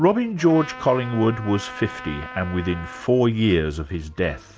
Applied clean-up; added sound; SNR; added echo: none; Trumpet; 15 dB; none.